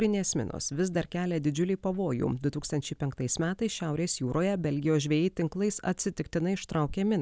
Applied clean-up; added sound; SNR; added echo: none; none; none; none.